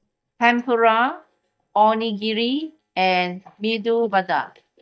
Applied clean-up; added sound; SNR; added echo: neural mask model DeepFilterNet 3.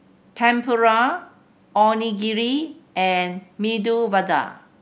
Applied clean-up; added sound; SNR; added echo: none; none; none; none.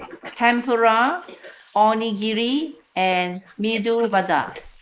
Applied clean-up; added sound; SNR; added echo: neural mask model Resemble Enhance denoiser.